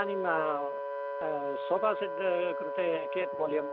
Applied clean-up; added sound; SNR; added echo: none; Wind instrument, woodwind instrument; 3 dB; none.